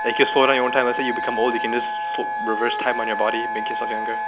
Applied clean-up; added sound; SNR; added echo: none; Wind instrument, woodwind instrument; 3 dB; none.